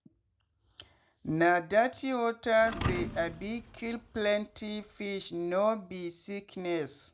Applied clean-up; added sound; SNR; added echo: none; Thump, thud; 9 dB; none.